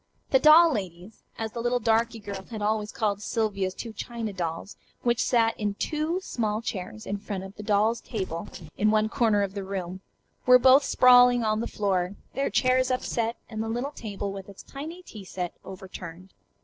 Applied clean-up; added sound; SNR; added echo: neural separator model SepFormer DNS4.